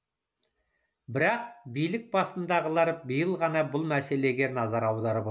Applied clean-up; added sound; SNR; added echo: none; none; none; none.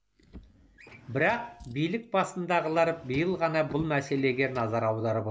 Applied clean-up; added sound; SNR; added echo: none; Drawer open or close + Drawer open or close; 20 dB; none.